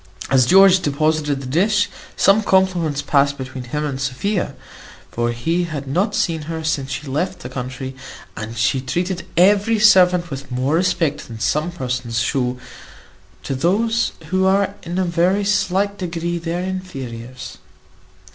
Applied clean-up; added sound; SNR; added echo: none; none; none; none.